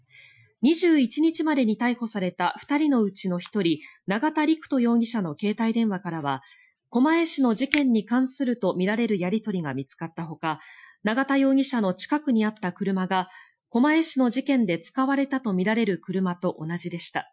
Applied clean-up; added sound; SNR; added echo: classical method Wiener filter.